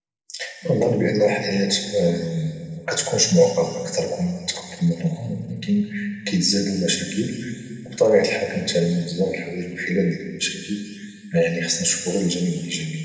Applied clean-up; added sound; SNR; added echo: none; none; none; reverberation time 2.0 s.